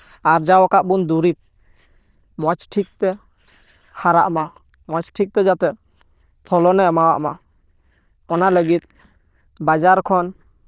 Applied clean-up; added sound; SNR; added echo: neural diffusion model UNIVERSE++.